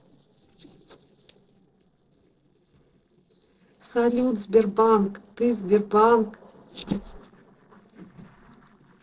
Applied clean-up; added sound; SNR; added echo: neural separator model SepFormer DNS4.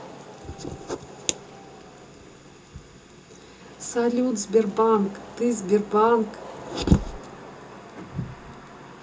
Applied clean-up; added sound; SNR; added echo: none; Wind / Rain; 17 dB; reverberation time 0.2 s.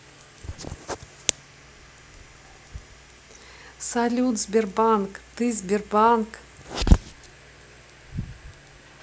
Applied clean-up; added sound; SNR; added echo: none; none; none; none.